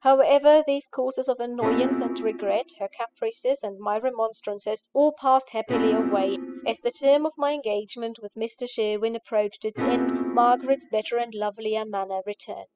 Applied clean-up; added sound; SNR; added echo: classical method spectral subtraction.